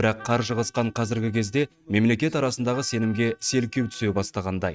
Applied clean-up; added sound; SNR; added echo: neural mask model RNNoise.